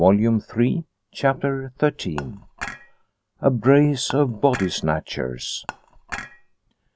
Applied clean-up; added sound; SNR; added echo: none; Dishes, pots, and pans / Chink, clink; 14 dB; none.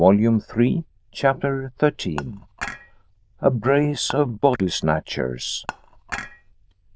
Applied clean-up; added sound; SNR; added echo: neural diffusion model UNIVERSE++.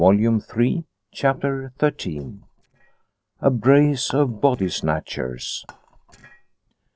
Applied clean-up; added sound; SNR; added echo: neural separator model SepFormer DNS4.